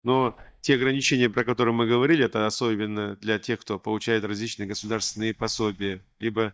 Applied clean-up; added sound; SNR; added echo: neural mask model DeepFilterNet 3.